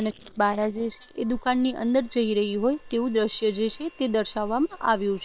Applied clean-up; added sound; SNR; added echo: neural separator model SepFormer WHAM!.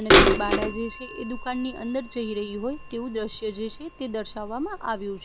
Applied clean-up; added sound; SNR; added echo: none; Bird vocalization, bird call, bird song / Telephone; -4 dB; none.